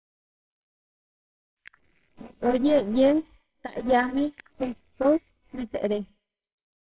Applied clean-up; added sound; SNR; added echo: neural separator model SepFormer WHAMR!.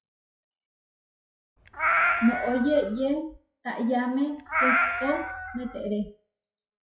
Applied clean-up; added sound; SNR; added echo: classical method WPE with log-MMSE.